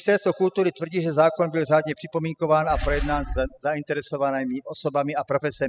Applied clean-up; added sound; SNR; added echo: classical method spectral subtraction.